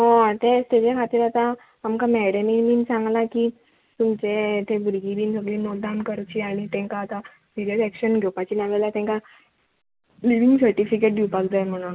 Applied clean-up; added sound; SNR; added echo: none; none; none; none.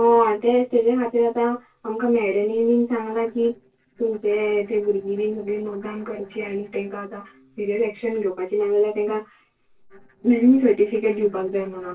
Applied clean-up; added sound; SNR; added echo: neural separator model SepFormer DNS4.